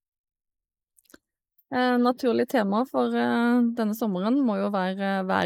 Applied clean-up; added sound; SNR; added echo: neural mask model Resemble Enhance denoiser.